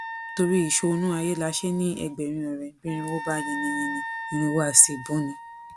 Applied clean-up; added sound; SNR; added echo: none; Wind instrument, woodwind instrument; 11 dB; none.